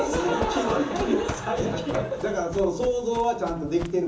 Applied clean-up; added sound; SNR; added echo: none; Run; 12 dB; reverberation time 0.7 s.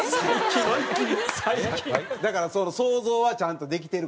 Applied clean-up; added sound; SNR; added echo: none; none; none; none.